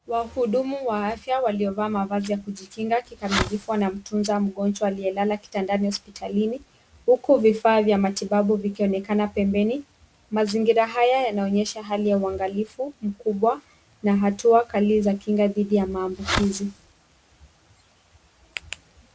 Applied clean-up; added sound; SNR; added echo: none; Fireworks; 6 dB; none.